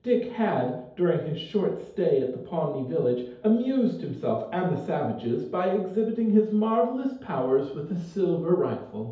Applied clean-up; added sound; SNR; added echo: none; none; none; reverberation time 2.2 s.